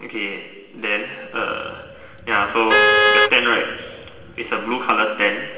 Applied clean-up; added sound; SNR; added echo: none; Vehicle horn, car horn, honking; -1 dB; reverberation time 2.1 s.